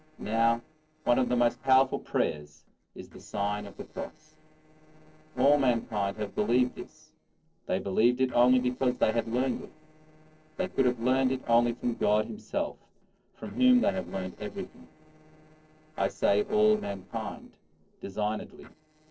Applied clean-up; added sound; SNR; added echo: neural separator model SepFormer DNS4.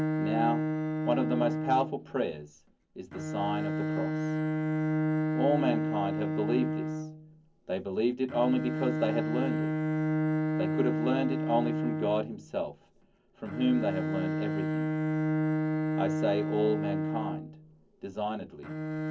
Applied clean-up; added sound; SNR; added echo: none; Bowed string instrument; -1 dB; reverberation time 0.3 s.